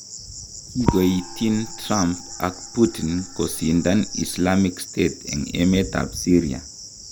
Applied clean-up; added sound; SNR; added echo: none; Gong + Cricket; 14 dB; none.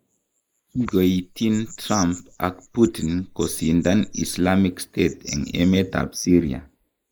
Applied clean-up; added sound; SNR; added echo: neural mask model Resemble Enhance denoiser.